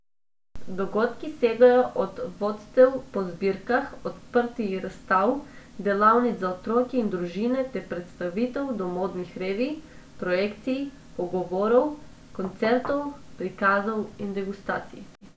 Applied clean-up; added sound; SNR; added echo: none; Knock / Wood; 13 dB; none.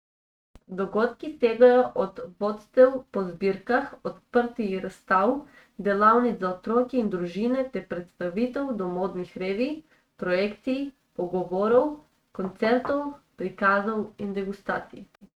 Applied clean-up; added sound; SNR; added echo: neural mask model RNNoise.